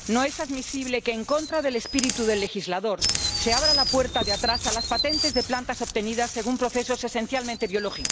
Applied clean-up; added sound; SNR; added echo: none; Chirp, tweet; 3 dB; none.